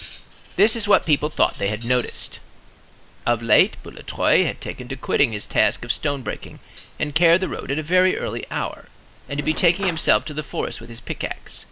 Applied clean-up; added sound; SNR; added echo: none; Cutlery, silverware / Drawer open or close; 12 dB; none.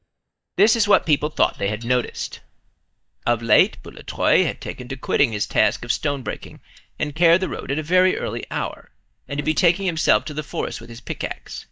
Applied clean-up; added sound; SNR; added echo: neural mask model DeepFilterNet 3.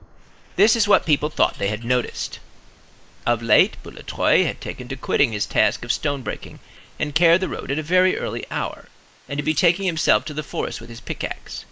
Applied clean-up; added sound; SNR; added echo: neural mask model Resemble Enhance denoiser.